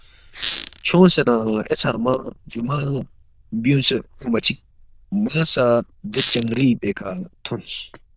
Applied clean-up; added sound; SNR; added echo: neural diffusion model UNIVERSE++.